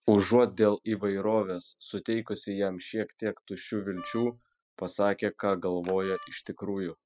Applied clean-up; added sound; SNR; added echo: classical method spectral subtraction.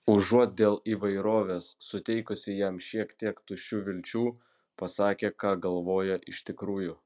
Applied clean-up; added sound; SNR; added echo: none; none; none; none.